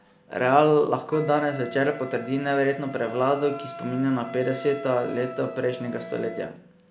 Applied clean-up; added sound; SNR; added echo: none; Wind instrument, woodwind instrument; 15 dB; none.